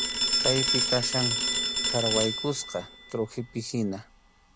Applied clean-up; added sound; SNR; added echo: none; Telephone; -2 dB; none.